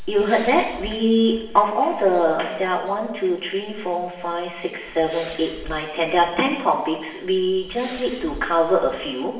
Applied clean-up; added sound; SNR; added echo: none; Respiratory sounds; 17 dB; reverberation time 0.9 s.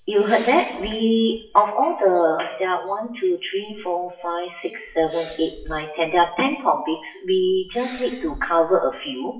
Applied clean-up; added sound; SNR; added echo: classical method WPE with log-MMSE.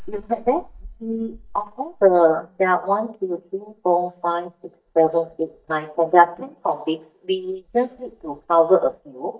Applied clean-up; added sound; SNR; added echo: neural mask model DeepFilterNet 3.